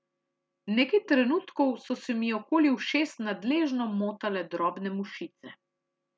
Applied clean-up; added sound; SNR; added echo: none; none; none; none.